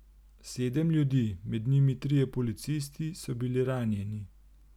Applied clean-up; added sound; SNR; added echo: none; none; none; none.